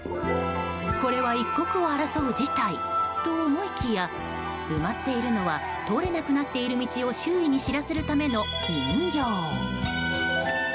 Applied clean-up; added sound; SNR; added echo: none; none; none; none.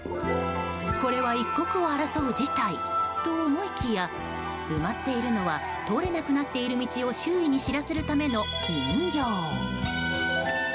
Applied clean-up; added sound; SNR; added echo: none; Bell; 4 dB; none.